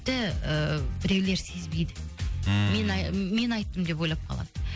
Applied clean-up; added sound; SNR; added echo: none; none; none; none.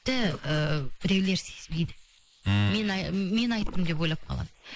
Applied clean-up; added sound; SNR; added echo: neural mask model Resemble Enhance denoiser.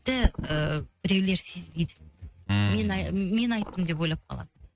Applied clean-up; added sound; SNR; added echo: neural mask model RNNoise.